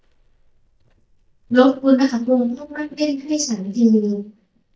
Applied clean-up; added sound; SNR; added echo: neural mask model DeepFilterNet 3.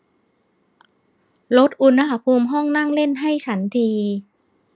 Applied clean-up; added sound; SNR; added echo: none; none; none; none.